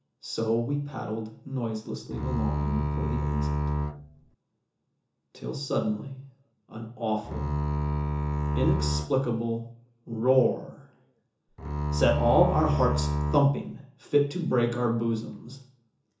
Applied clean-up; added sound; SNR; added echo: none; Bowed string instrument; -1 dB; reverberation time 0.7 s.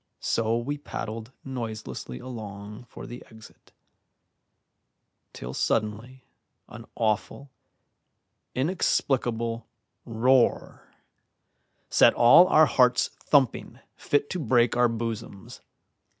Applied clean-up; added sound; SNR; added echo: none; none; none; none.